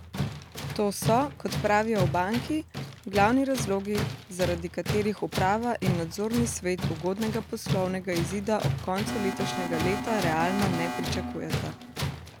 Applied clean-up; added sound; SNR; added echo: none; Tools + Alarm; 4 dB; none.